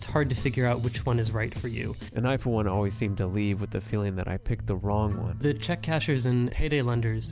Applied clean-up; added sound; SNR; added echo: none; none; none; none.